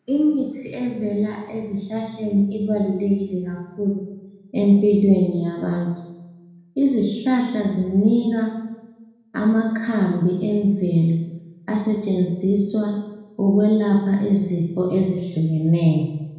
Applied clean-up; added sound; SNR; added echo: none; none; none; reverberation time 1.0 s.